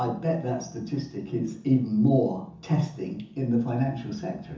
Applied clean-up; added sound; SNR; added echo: none; none; none; reverberation time 0.6 s.